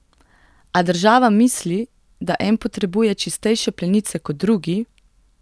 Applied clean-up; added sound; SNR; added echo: none; none; none; none.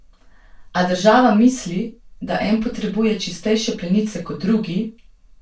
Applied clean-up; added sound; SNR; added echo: none; none; none; reverberation time 0.2 s.